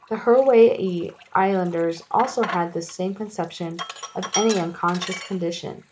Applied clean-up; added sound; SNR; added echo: none; Sink (filling or washing); 14 dB; none.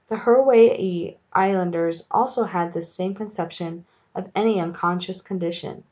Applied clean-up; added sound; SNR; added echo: none; none; none; none.